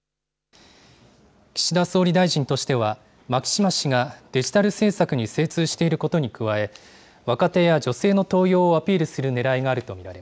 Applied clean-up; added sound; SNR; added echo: none; none; none; none.